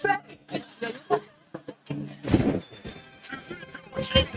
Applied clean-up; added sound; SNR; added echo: neural mask model RNNoise.